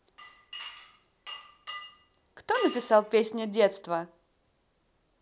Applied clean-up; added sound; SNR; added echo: none; Glass; 14 dB; none.